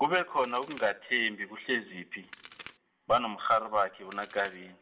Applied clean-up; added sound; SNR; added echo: none; Crack; 18 dB; reverberation time 0.3 s.